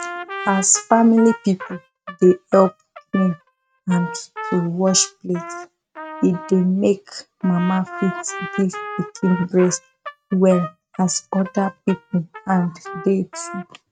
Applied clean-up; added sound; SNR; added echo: neural mask model RNNoise.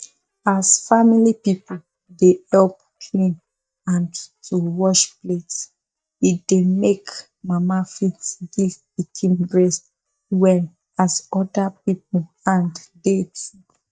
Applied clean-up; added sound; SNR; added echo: neural mask model DeepFilterNet 3.